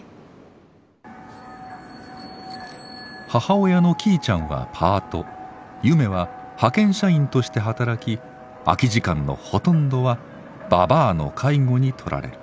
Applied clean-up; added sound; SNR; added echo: none; none; none; none.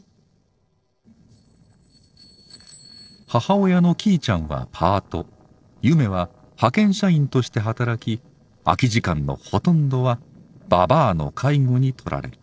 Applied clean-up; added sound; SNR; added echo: neural separator model SepFormer DNS4.